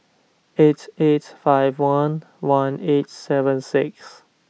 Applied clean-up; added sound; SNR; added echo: none; none; none; none.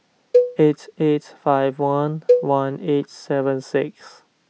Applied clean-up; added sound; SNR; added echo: none; Cowbell; 2 dB; none.